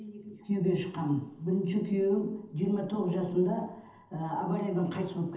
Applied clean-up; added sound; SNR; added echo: none; none; none; reverberation time 0.8 s.